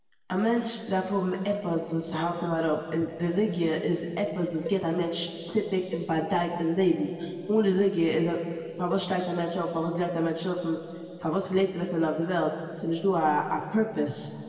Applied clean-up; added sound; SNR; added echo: none; Cowbell; 16 dB; reverberation time 2.3 s.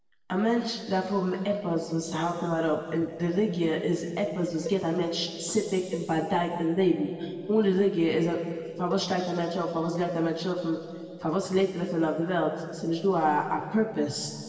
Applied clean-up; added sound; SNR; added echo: neural separator model SepFormer DNS4.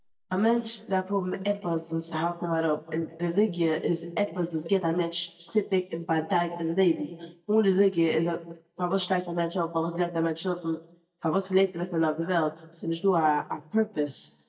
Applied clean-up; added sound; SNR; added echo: neural mask model DeepFilterNet 3.